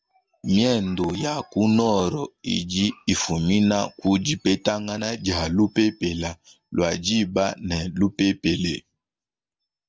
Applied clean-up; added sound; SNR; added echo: none; none; none; none.